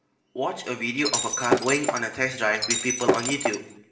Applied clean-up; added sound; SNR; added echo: none; Shatter; -1 dB; reverberation time 0.7 s.